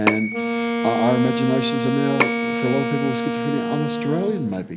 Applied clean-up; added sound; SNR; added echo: none; Bell / Telephone + Wind instrument, woodwind instrument; -1 dB; none.